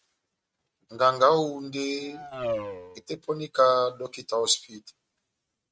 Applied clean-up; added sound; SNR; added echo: neural mask model RNNoise.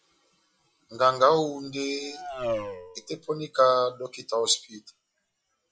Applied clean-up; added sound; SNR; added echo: classical method log-MMSE.